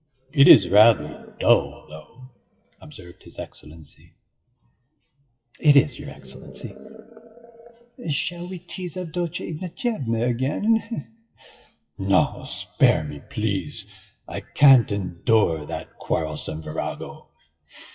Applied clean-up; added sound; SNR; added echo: classical method WPE with log-MMSE.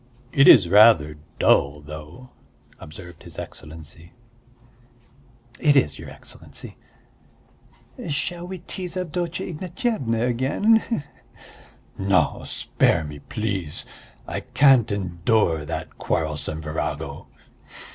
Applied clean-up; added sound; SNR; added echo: none; none; none; none.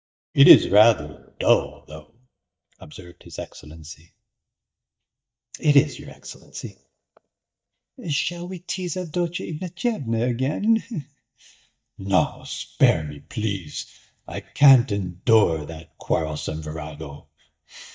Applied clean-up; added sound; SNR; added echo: neural mask model DeepFilterNet 3.